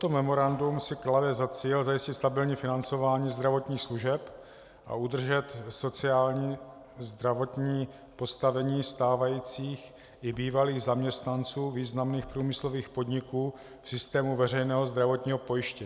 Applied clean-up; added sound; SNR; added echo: none; none; none; none.